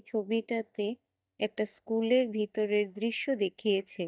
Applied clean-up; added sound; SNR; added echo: neural mask model DeepFilterNet 3.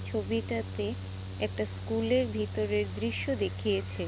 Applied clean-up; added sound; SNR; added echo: none; Mechanical fan; 6 dB; none.